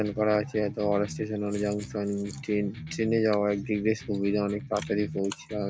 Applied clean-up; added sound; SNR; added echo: none; Electric guitar; 14 dB; none.